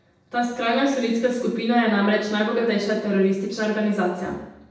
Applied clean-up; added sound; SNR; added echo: none; none; none; reverberation time 0.8 s.